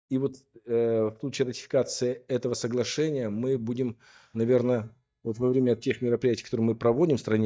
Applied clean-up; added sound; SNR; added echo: neural mask model DeepFilterNet 3.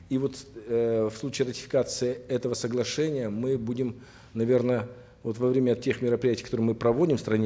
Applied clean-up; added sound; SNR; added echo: none; none; none; none.